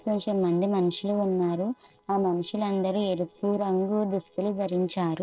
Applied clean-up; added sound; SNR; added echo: neural separator model SepFormer DNS4.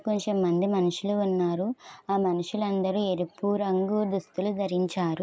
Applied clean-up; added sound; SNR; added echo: none; none; none; none.